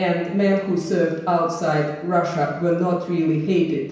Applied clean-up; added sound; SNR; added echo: none; none; none; reverberation time 0.9 s.